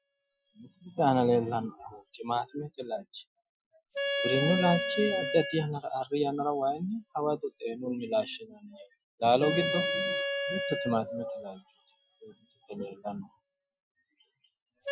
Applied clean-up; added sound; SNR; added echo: classical method Wiener filter.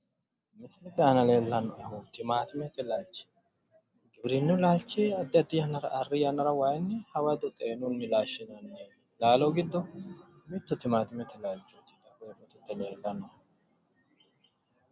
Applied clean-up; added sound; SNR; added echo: none; none; none; none.